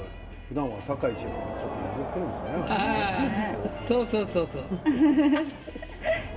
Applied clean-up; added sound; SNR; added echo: none; Crowd; 10 dB; reverberation time 1.6 s.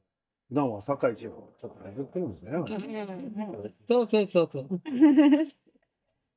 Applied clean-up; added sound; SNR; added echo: neural mask model DeepFilterNet 3.